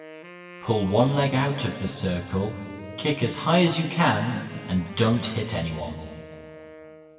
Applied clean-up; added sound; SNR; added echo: none; Wind instrument, woodwind instrument; 17 dB; reverberation time 2.0 s.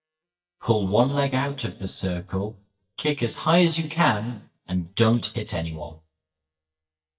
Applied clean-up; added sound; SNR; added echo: neural mask model DeepFilterNet 3.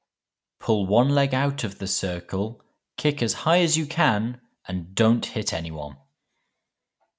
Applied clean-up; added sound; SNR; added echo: none; none; none; none.